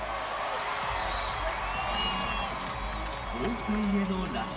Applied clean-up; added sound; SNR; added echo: none; Cheering; 0 dB; reverberation time 2.7 s.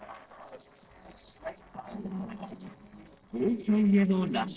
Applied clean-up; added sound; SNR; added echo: neural separator model SepFormer DNS4.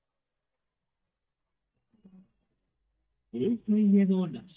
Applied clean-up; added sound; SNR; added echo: neural mask model DeepFilterNet 3.